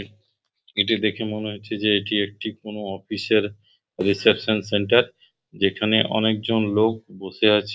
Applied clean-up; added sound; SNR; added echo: neural separator model SepFormer DNS4.